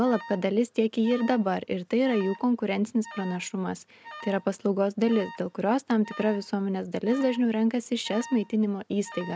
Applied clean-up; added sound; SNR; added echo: none; Alarm; 19 dB; none.